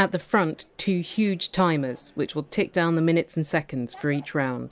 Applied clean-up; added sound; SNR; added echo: none; none; none; none.